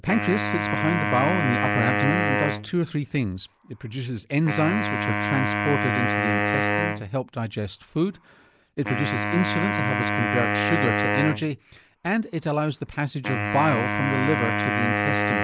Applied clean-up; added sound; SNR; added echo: none; Wind instrument, woodwind instrument; 0 dB; none.